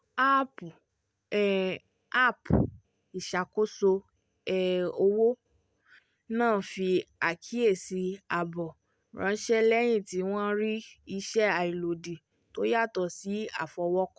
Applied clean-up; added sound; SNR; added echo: none; none; none; none.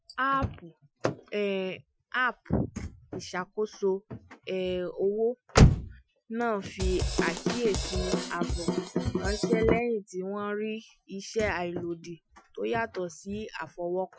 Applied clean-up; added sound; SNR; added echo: classical method Wiener filter.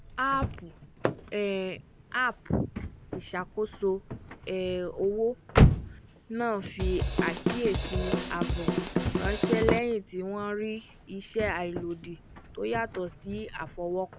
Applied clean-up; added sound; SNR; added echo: none; Slam / Car + Drum / Drum kit; -1 dB; none.